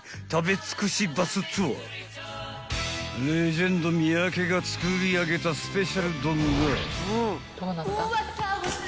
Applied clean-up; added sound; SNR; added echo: none; none; none; none.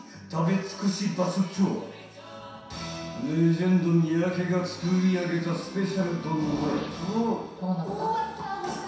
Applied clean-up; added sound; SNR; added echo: none; none; none; reverberation time 0.7 s.